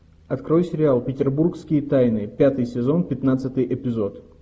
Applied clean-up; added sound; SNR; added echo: none; none; none; none.